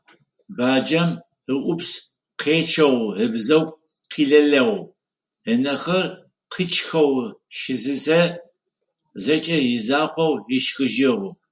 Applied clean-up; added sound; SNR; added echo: none; none; none; none.